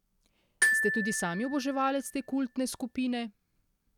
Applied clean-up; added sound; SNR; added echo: none; Glockenspiel; 0 dB; none.